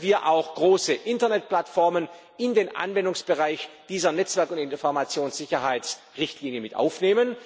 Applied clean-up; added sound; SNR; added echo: none; none; none; none.